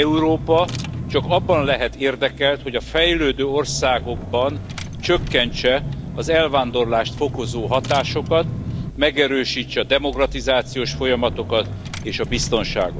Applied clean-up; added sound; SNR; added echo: none; Engine / Car; 8 dB; none.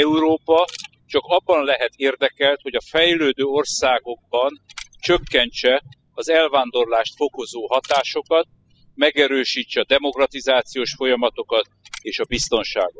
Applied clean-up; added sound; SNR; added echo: classical method spectral subtraction.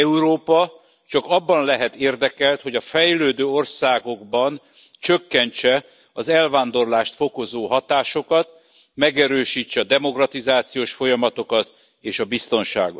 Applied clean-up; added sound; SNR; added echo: none; none; none; none.